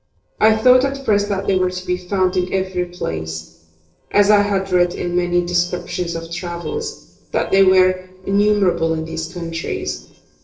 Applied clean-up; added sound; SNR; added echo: neural separator model SepFormer DNS4.